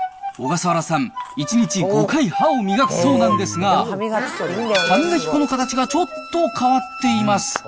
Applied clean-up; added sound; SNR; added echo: none; none; none; none.